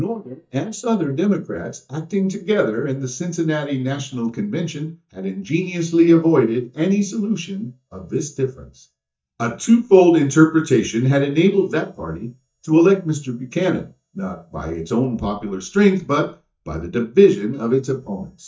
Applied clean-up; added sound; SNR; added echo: neural mask model DeepFilterNet 3.